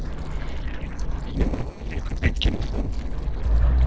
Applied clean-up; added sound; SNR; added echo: neural separator model SepFormer DNS4.